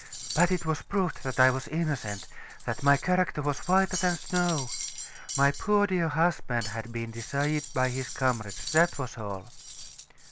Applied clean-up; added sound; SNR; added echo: none; Cutlery, silverware; 13 dB; none.